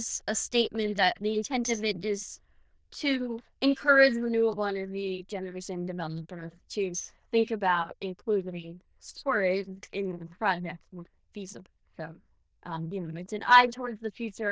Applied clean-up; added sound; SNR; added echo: neural diffusion model UNIVERSE++.